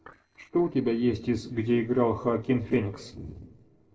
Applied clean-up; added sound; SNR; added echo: neural separator model SepFormer DNS4.